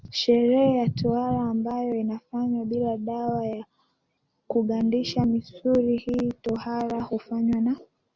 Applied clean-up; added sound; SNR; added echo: none; none; none; none.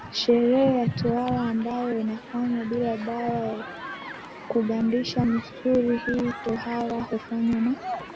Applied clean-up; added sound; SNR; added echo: none; Human group actions; 13 dB; none.